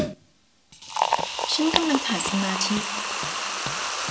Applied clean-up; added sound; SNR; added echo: none; Liquid; -2 dB; reverberation time 1.4 s.